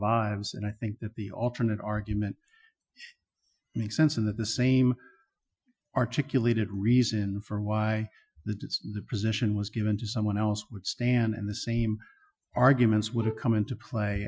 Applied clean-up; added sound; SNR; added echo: classical method Wiener filter.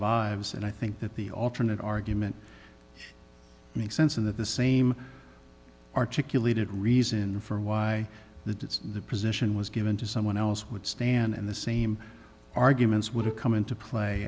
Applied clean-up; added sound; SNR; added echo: none; Bowed string instrument; 15 dB; none.